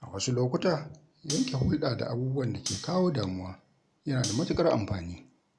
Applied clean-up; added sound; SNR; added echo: none; Cutlery, silverware; 13 dB; none.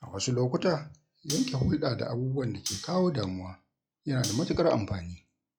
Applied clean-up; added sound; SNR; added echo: classical method log-MMSE.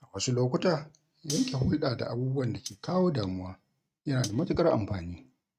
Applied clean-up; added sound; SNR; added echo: neural mask model RNNoise.